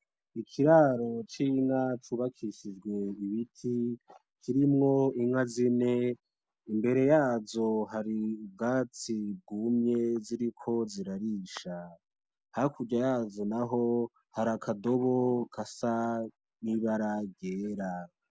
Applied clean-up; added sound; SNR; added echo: none; none; none; none.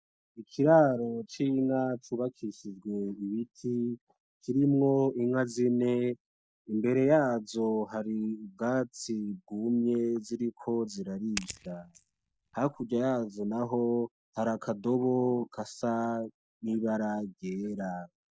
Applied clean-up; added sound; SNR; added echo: neural mask model DeepFilterNet 3.